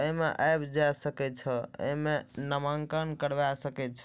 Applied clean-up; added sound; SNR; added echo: none; none; none; none.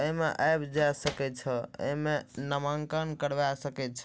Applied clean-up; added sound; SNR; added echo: none; Slam; 14 dB; none.